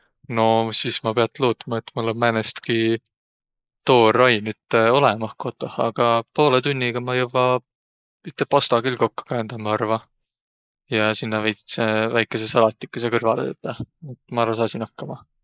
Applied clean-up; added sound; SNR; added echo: neural mask model Resemble Enhance denoiser.